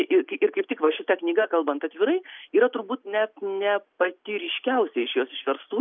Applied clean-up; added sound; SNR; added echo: none; none; none; none.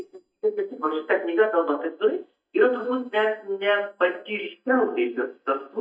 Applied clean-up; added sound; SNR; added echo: neural mask model DeepFilterNet 3.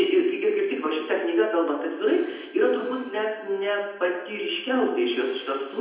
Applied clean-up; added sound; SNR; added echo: none; Telephone; 20 dB; reverberation time 0.9 s.